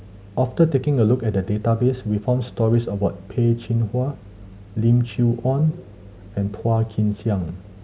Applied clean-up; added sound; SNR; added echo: none; none; none; none.